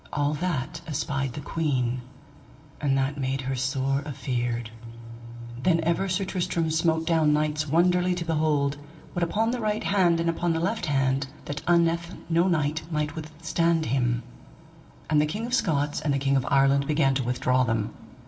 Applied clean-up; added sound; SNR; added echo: none; none; none; reverberation time 2.1 s.